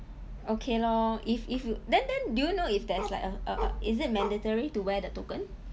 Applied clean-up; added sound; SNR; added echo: none; Bark; 9 dB; none.